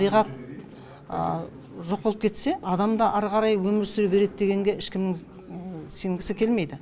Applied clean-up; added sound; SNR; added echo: none; none; none; none.